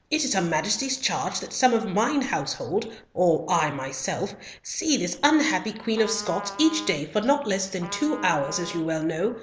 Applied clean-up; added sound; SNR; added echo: none; Trumpet; 14 dB; none.